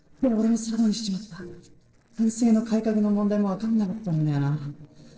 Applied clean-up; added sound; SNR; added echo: neural separator model SepFormer DNS4.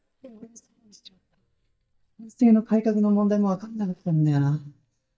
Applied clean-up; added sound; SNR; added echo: neural mask model DeepFilterNet 3.